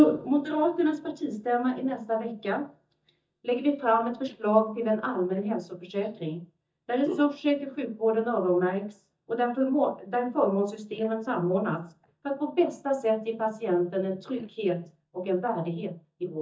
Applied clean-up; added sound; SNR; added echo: neural mask model DeepFilterNet 3.